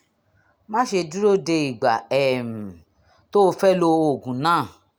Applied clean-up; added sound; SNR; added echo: none; none; none; none.